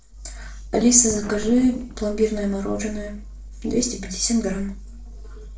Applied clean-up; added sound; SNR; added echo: neural separator model SepFormer DNS4.